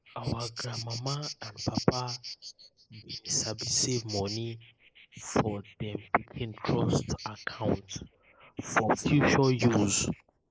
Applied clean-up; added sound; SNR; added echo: neural mask model Resemble Enhance denoiser.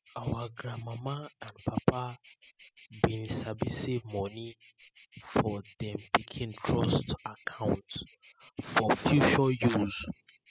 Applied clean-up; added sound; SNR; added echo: classical method spectral subtraction.